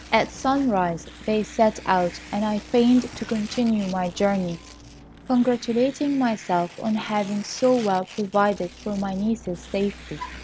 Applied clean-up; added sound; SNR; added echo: none; Vehicle + Tearing; 18 dB; none.